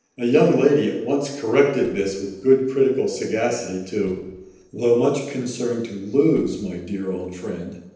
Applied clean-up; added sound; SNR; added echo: neural separator model SepFormer DNS4.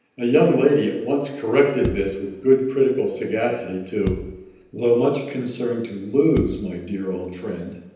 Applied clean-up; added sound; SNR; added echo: none; Bass drum; 13 dB; reverberation time 0.9 s.